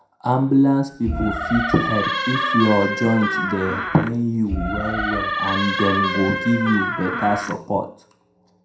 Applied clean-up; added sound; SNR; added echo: none; Door; 3 dB; reverberation time 0.4 s.